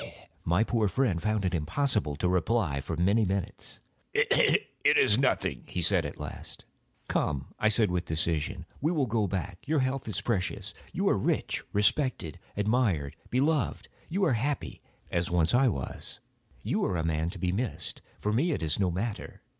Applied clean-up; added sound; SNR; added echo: none; none; none; none.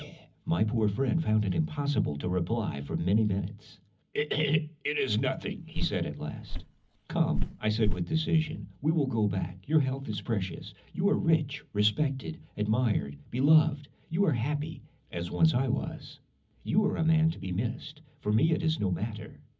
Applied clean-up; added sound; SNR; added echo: none; Walk, footsteps; 4 dB; reverberation time 0.4 s.